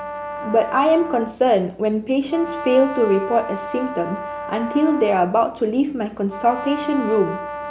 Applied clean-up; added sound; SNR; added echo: none; Brass instrument; 10 dB; none.